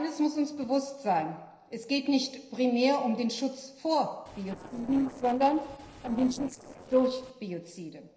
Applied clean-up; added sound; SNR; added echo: neural separator model SepFormer DNS4.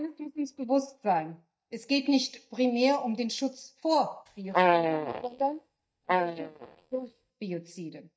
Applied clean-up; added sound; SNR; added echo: neural mask model DeepFilterNet 3.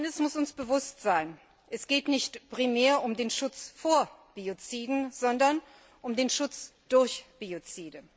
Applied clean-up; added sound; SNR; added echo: none; none; none; none.